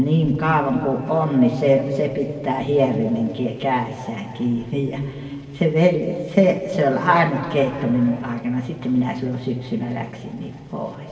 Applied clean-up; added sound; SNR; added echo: none; none; none; reverberation time 2.3 s.